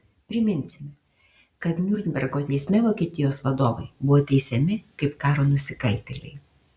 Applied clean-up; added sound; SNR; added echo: none; none; none; none.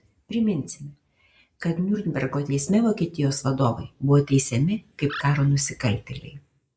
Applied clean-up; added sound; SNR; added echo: neural mask model Resemble Enhance denoiser.